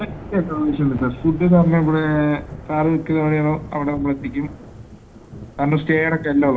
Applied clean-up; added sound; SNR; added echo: none; Thunder / Rain; 15 dB; reverberation time 0.4 s.